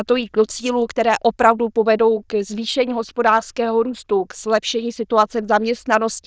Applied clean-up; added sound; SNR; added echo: neural diffusion model UNIVERSE++.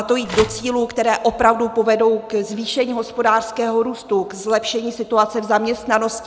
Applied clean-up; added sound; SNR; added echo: none; Telephone; 12 dB; none.